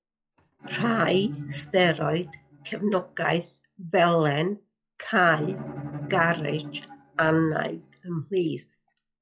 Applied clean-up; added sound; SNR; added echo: classical method log-MMSE.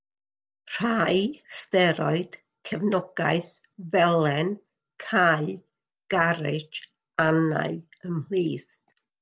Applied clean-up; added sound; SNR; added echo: none; none; none; none.